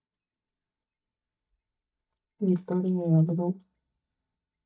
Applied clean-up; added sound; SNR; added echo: neural mask model DeepFilterNet 3.